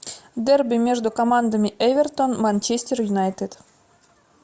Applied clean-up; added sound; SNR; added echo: none; none; none; none.